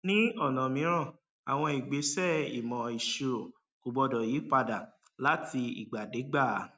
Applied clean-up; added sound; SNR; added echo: none; none; none; none.